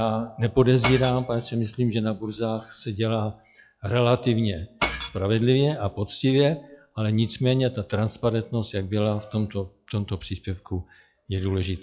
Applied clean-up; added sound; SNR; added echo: classical method log-MMSE.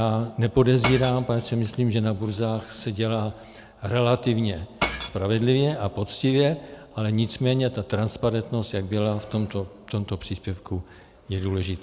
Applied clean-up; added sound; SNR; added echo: none; Shatter / Crushing; 12 dB; none.